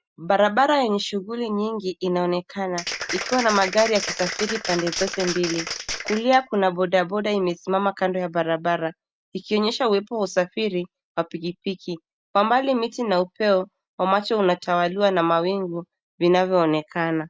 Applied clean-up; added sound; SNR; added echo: none; Applause; 7 dB; none.